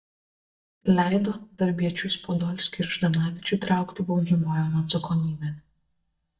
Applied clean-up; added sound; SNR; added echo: neural mask model DeepFilterNet 3.